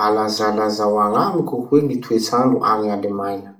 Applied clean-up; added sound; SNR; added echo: none; none; none; reverberation time 0.4 s.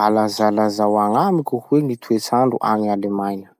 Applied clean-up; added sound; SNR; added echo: none; none; none; none.